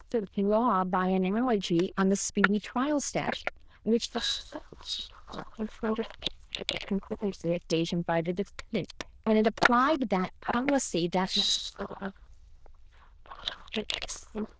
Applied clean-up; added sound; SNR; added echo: neural diffusion model UNIVERSE++.